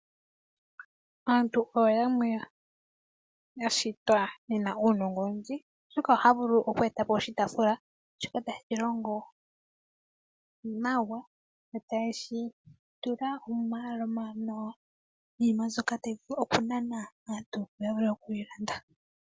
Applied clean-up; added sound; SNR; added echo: none; none; none; none.